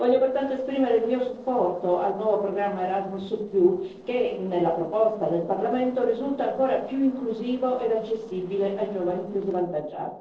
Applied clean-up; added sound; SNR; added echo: neural separator model SepFormer DNS4.